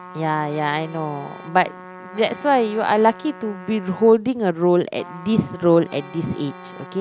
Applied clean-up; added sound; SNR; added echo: none; Trumpet + Accordion; 18 dB; none.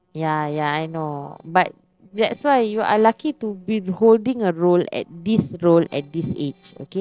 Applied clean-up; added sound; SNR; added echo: neural separator model SepFormer DNS4.